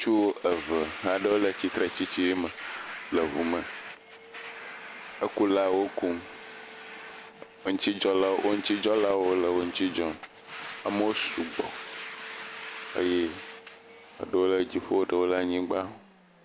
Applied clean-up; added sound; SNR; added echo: none; Domestic sounds, home sounds; 13 dB; none.